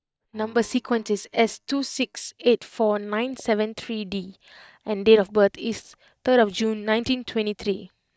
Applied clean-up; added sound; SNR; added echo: neural mask model DeepFilterNet 3.